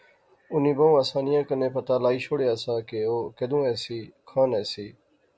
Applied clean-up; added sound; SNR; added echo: none; none; none; none.